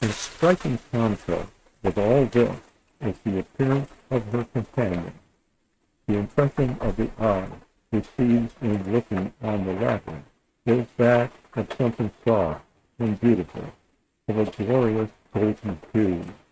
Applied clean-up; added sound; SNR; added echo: neural mask model RNNoise.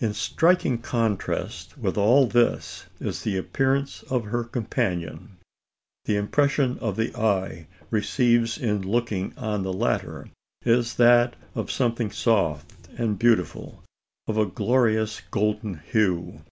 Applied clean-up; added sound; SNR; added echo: none; none; none; none.